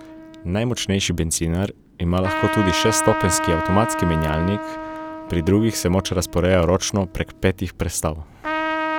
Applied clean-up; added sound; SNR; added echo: none; Trumpet; 6 dB; none.